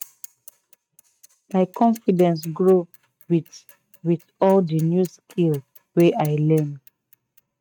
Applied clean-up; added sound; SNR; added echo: neural mask model RNNoise.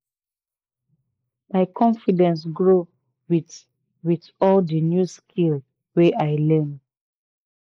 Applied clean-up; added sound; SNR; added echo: neural mask model Resemble Enhance denoiser.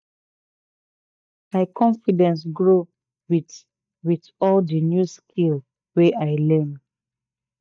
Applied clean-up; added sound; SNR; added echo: neural mask model DeepFilterNet 3.